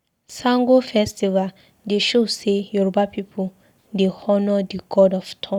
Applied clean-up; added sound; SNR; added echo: none; none; none; none.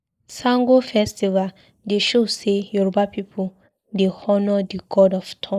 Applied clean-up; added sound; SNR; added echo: neural mask model Resemble Enhance denoiser.